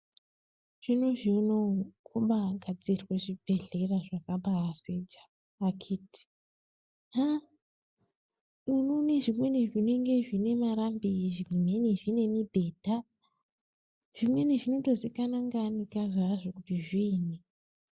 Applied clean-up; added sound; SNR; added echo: none; none; none; none.